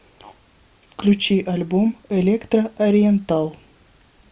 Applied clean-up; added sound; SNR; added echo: none; none; none; none.